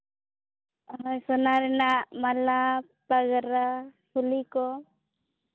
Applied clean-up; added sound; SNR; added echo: none; none; none; none.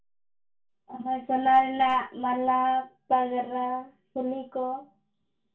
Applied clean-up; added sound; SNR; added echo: none; none; none; reverberation time 0.2 s.